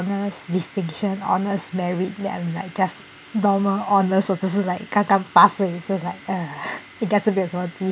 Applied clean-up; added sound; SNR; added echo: none; none; none; none.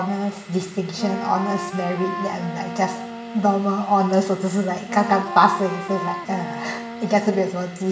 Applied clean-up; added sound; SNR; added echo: none; Wind instrument, woodwind instrument; 9 dB; reverberation time 0.8 s.